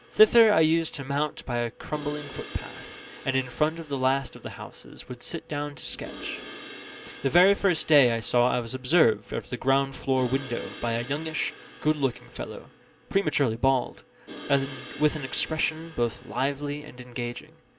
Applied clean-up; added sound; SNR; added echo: none; Crash cymbal; 18 dB; none.